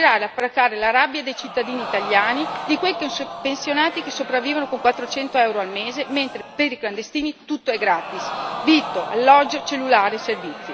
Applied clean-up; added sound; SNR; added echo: none; Crowd; 11 dB; none.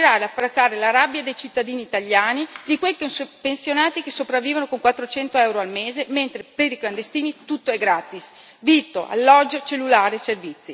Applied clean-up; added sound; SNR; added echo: none; none; none; none.